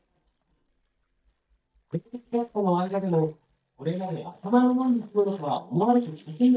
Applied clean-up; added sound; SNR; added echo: neural mask model DeepFilterNet 3.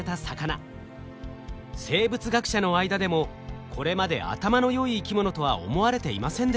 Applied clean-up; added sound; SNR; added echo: none; none; none; none.